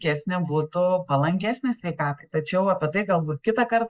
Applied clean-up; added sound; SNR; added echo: neural mask model Resemble Enhance denoiser.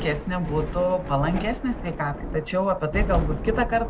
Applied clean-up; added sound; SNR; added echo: none; Thunder / Rain; 4 dB; none.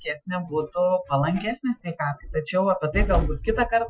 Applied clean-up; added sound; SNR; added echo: classical method Wiener filter.